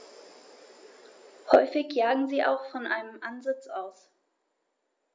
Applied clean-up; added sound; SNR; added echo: none; none; none; none.